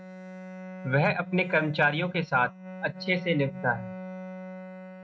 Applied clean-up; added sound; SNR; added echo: neural mask model RNNoise.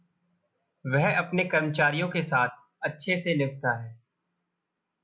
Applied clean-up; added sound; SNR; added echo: none; none; none; none.